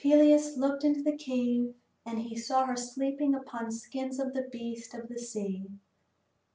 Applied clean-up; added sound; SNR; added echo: none; none; none; none.